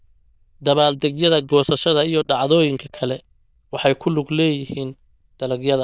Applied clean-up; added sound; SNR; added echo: neural diffusion model UNIVERSE++.